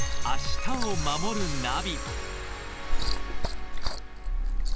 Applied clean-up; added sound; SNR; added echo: none; Liquid; -4 dB; none.